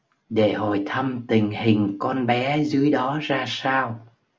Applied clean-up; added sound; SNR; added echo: none; none; none; none.